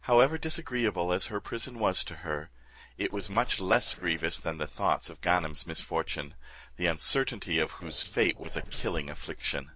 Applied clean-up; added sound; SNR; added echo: neural separator model SepFormer DNS4.